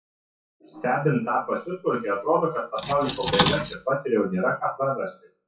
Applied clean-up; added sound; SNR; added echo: classical method WPE with log-MMSE.